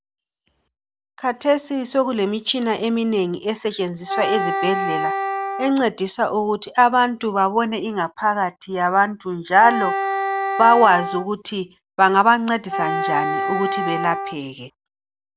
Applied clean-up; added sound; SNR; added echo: none; Wind instrument, woodwind instrument; 4 dB; none.